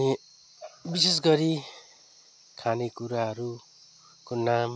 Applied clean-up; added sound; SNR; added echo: none; none; none; none.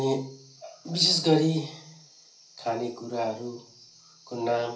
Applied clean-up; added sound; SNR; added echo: none; none; none; reverberation time 0.4 s.